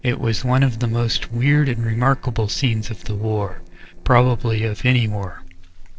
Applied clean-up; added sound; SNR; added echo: neural separator model SepFormer DNS4.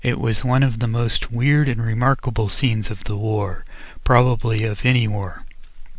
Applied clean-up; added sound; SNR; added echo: none; none; none; none.